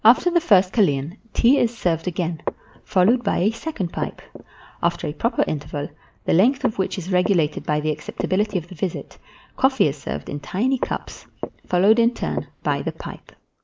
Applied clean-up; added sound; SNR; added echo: neural mask model Resemble Enhance denoiser.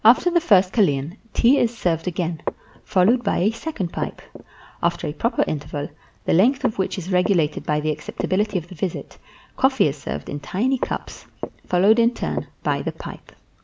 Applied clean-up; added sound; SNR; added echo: none; Walk, footsteps; 15 dB; none.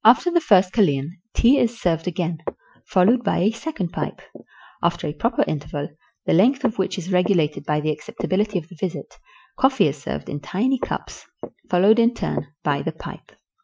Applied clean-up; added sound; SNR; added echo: classical method Wiener filter.